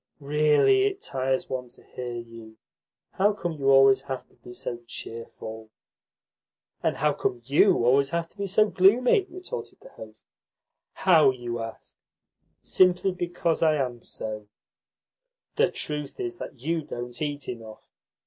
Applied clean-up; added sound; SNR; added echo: none; none; none; none.